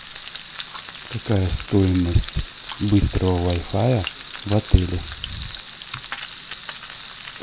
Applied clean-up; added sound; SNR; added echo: none; Frying (food); 13 dB; none.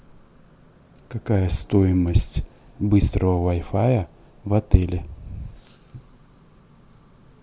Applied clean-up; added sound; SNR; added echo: none; none; none; none.